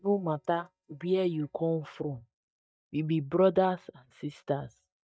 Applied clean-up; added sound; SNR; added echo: neural mask model DeepFilterNet 3.